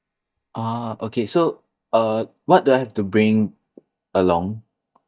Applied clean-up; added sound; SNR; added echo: neural mask model DeepFilterNet 3.